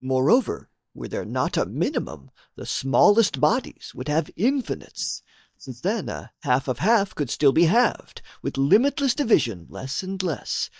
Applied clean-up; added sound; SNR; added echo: neural mask model DeepFilterNet 3.